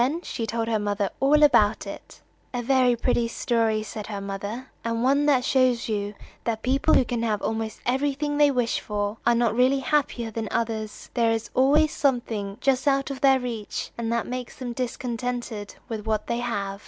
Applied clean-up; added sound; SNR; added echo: none; none; none; none.